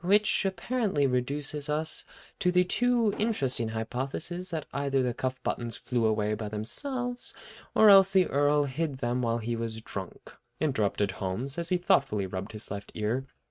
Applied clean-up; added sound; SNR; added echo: neural mask model RNNoise.